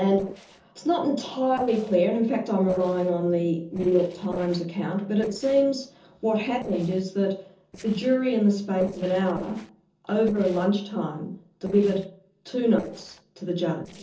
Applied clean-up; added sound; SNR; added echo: neural separator model SepFormer DNS4.